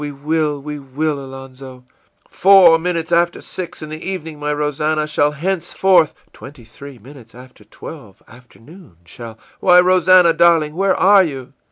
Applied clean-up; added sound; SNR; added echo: none; none; none; none.